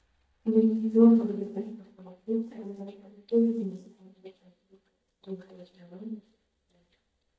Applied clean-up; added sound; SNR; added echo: neural mask model DeepFilterNet 3.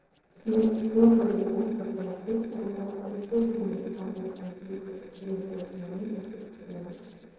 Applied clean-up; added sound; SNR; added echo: neural separator model SepFormer DNS4.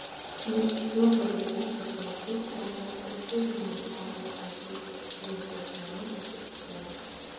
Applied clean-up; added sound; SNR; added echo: none; Bathtub (filling or washing); -2 dB; reverberation time 2.2 s.